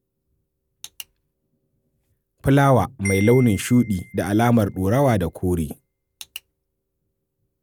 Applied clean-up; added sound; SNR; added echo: none; Marimba, xylophone; 17 dB; none.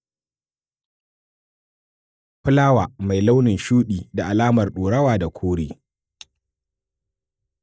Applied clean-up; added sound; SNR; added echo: neural mask model DeepFilterNet 3.